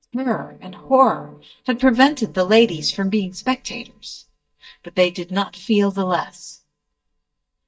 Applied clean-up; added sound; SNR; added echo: neural mask model DeepFilterNet 3.